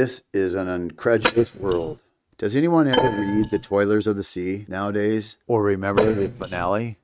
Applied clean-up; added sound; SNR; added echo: neural mask model RNNoise.